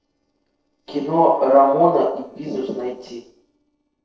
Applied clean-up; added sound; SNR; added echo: neural separator model SepFormer DNS4.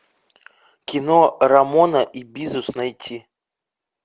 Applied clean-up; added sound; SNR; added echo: none; none; none; none.